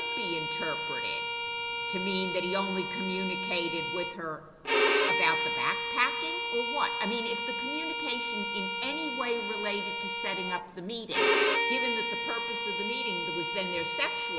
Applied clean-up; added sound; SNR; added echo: none; Bowed string instrument; -3 dB; none.